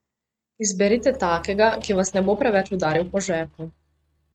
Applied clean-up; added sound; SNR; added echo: neural mask model RNNoise.